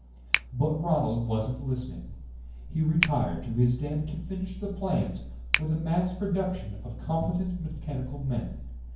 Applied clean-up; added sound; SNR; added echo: none; Finger snapping; 8 dB; reverberation time 0.9 s.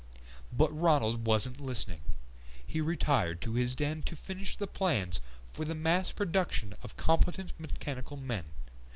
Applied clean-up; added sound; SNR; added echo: none; none; none; none.